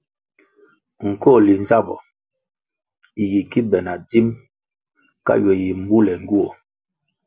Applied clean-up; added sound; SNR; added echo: none; none; none; none.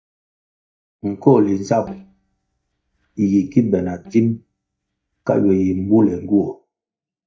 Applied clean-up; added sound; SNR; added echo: neural mask model DeepFilterNet 3.